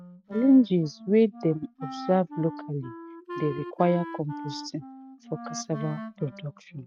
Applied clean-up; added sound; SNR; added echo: neural mask model RNNoise.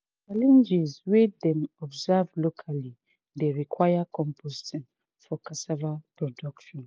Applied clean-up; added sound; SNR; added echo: none; none; none; none.